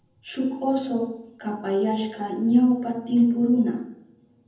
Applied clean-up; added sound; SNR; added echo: none; none; none; reverberation time 0.8 s.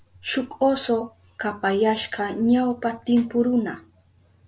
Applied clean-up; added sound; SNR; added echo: none; none; none; none.